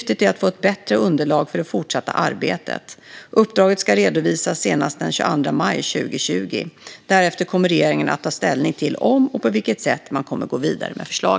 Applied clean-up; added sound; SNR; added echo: none; none; none; none.